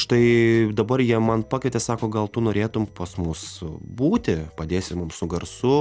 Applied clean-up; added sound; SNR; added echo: none; none; none; none.